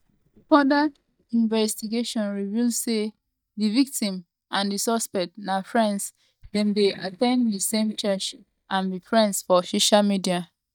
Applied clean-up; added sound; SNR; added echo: neural mask model DeepFilterNet 3.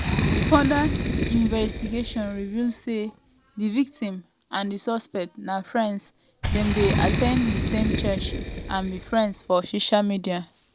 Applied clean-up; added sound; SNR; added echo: none; Boom; 3 dB; none.